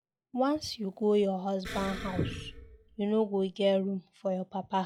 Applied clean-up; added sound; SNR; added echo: classical method log-MMSE.